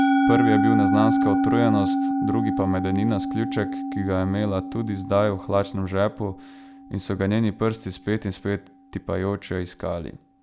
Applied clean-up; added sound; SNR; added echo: none; Musical instrument; 0 dB; none.